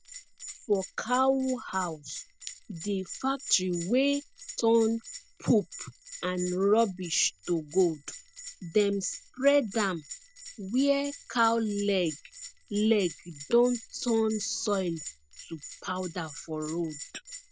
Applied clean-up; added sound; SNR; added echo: none; Bell; 15 dB; none.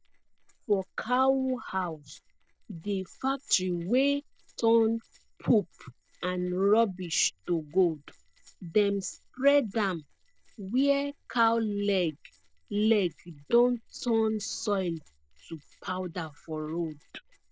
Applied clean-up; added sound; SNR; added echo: neural separator model SepFormer DNS4.